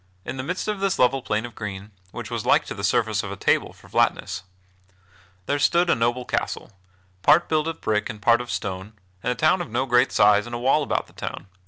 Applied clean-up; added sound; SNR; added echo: none; none; none; none.